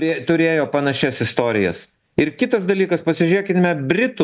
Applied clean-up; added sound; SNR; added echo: none; none; none; none.